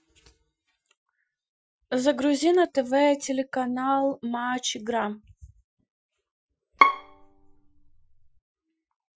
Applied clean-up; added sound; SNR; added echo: classical method Wiener filter.